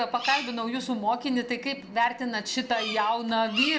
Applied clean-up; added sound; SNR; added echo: none; Bird vocalization, bird call, bird song; 9 dB; reverberation time 0.5 s.